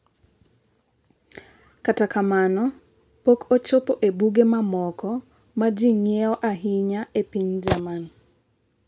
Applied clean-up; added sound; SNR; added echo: none; none; none; none.